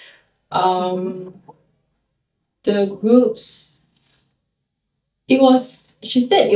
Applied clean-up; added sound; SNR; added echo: neural mask model DeepFilterNet 3.